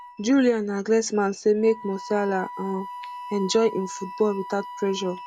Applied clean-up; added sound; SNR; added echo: none; Wind instrument, woodwind instrument; 14 dB; none.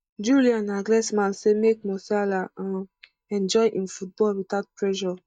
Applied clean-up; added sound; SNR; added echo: neural mask model DeepFilterNet 3.